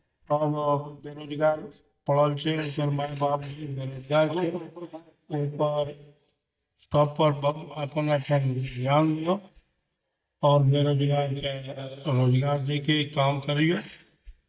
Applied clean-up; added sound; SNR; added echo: neural mask model DeepFilterNet 3.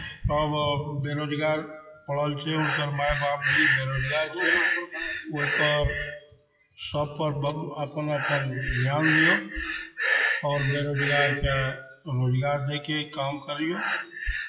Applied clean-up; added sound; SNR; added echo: classical method WPE with log-MMSE.